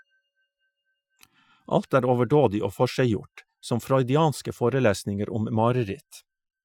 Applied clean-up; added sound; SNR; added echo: classical method Wiener filter.